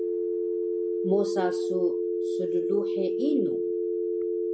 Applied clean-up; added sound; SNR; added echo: none; Telephone; -3 dB; none.